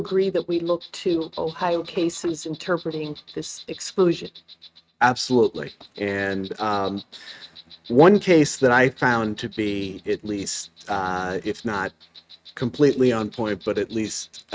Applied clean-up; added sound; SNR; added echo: neural mask model RNNoise.